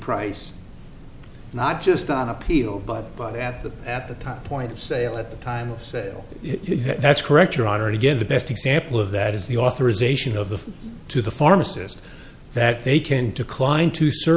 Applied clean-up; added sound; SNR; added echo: none; none; none; none.